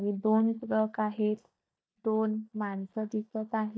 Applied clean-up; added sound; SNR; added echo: neural mask model DeepFilterNet 3.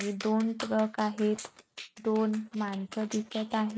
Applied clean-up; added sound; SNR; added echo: neural mask model RNNoise.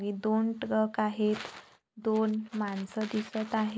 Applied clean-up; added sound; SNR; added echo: none; none; none; none.